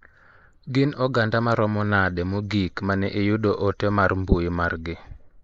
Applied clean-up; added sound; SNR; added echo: neural mask model Resemble Enhance denoiser.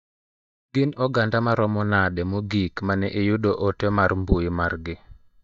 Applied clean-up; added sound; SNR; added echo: neural mask model DeepFilterNet 3.